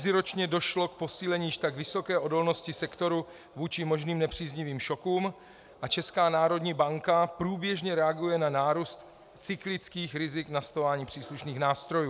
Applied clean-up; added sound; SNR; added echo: none; none; none; none.